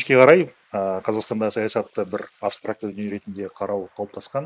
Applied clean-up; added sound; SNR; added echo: neural mask model Resemble Enhance denoiser.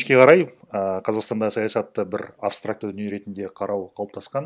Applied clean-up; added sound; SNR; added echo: none; none; none; none.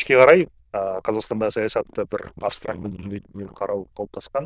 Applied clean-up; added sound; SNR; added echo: neural diffusion model UNIVERSE++.